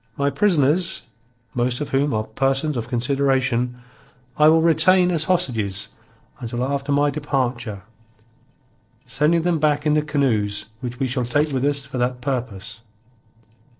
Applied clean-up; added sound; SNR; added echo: neural separator model SepFormer DNS4.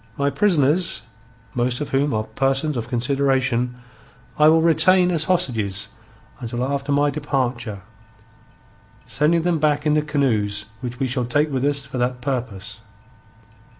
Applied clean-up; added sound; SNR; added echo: none; none; none; none.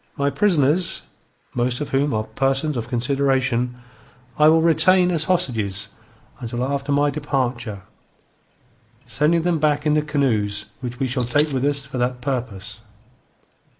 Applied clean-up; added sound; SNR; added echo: neural mask model Resemble Enhance denoiser.